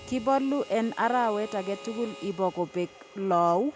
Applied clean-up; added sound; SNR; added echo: none; Harmonica; 19 dB; none.